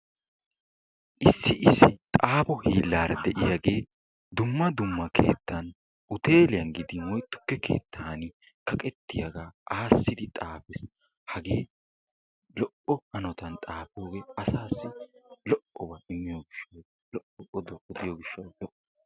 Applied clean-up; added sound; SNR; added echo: none; none; none; none.